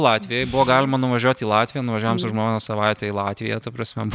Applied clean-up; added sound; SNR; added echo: none; none; none; none.